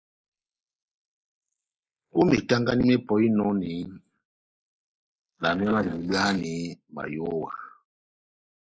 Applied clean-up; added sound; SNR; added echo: neural mask model Resemble Enhance denoiser.